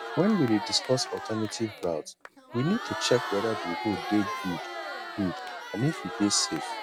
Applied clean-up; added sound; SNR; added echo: none; Crowd; 7 dB; none.